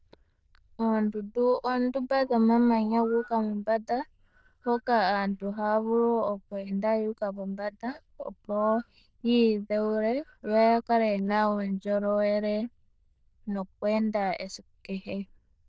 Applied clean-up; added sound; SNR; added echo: neural diffusion model UNIVERSE++.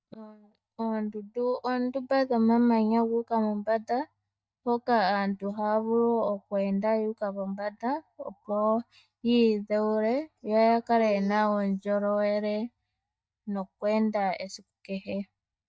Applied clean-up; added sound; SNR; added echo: neural mask model DeepFilterNet 3.